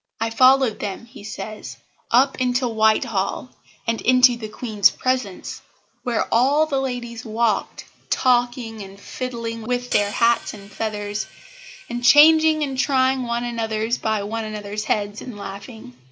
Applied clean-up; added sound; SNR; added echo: none; Hi-hat; 16 dB; none.